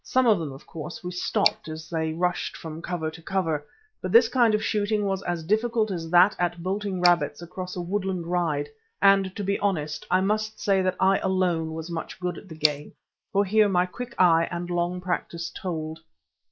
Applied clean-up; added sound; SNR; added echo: neural mask model Resemble Enhance denoiser.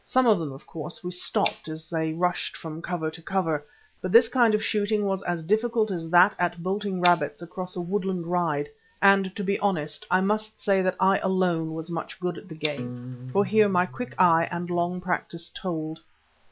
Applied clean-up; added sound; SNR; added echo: none; Tick + Acoustic guitar; 14 dB; none.